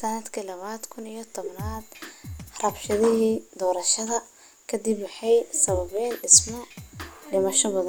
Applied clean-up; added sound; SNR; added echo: none; Drum kit; 14 dB; none.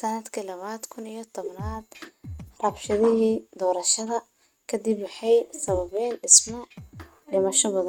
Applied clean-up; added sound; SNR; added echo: neural mask model RNNoise.